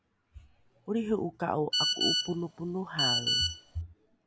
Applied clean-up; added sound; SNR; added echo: none; Telephone; -4 dB; none.